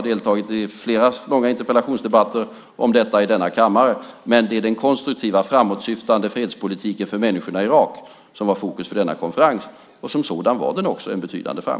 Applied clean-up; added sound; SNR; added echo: none; none; none; none.